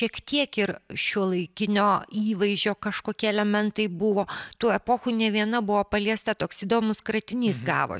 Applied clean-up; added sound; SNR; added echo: none; none; none; none.